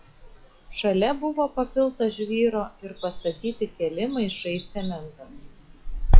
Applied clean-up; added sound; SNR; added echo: classical method log-MMSE.